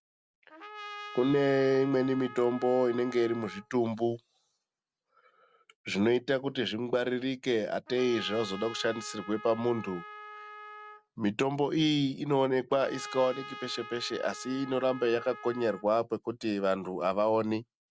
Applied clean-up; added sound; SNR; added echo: none; Trumpet; 15 dB; none.